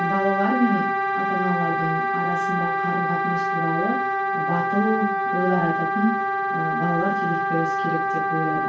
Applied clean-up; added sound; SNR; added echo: none; Wind instrument, woodwind instrument; -3 dB; reverberation time 0.3 s.